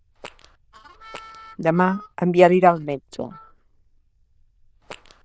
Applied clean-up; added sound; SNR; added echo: neural diffusion model UNIVERSE++.